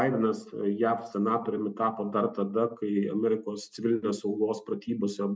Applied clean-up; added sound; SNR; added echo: none; none; none; none.